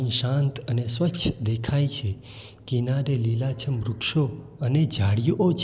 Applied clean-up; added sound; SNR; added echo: none; none; none; none.